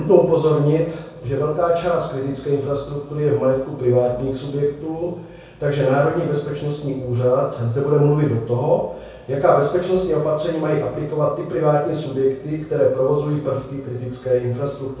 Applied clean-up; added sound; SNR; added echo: none; none; none; reverberation time 0.6 s.